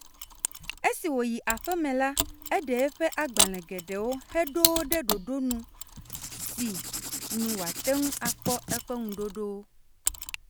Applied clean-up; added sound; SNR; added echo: none; Writing + Mechanisms; 2 dB; none.